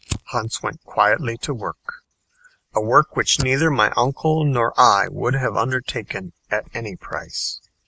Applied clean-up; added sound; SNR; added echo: none; Fire; 18 dB; none.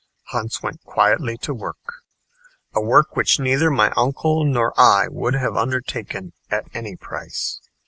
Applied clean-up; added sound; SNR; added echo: none; none; none; none.